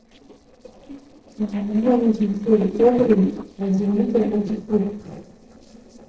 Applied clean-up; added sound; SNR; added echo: neural separator model SepFormer DNS4.